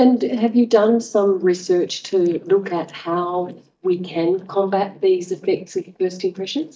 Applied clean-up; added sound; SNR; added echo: neural mask model DeepFilterNet 3.